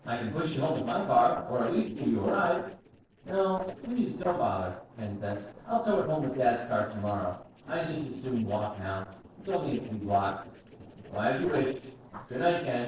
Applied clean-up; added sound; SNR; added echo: neural separator model SepFormer DNS4.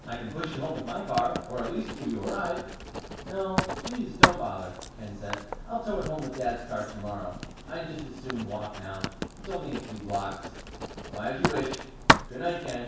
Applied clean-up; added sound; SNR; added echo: none; Writing; -2 dB; reverberation time 0.7 s.